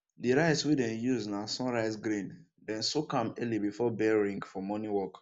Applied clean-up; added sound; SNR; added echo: none; none; none; none.